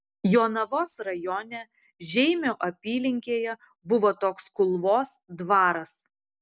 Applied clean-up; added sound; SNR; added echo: none; none; none; none.